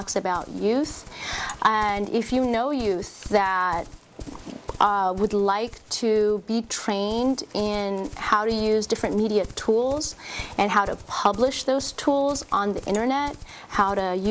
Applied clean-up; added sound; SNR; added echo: none; Livestock, farm animals, working animals; 18 dB; none.